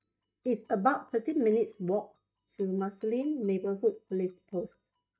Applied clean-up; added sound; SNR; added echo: neural mask model DeepFilterNet 3.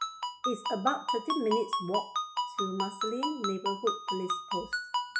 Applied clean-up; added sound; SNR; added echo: classical method log-MMSE.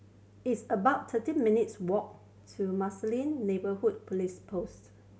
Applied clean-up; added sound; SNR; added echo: none; none; none; none.